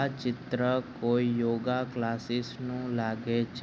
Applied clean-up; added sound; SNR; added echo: none; none; none; none.